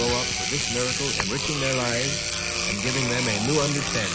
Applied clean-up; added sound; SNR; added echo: none; Engine / Domestic sounds, home sounds; 0 dB; none.